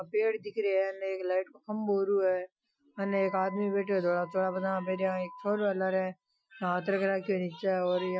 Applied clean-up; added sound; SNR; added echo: classical method Wiener filter.